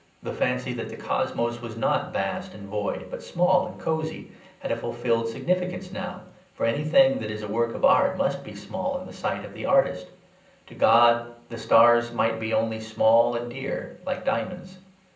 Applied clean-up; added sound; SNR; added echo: none; none; none; reverberation time 0.6 s.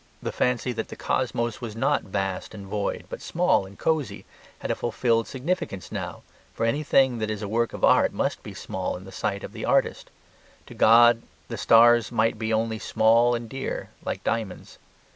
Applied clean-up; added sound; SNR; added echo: none; none; none; none.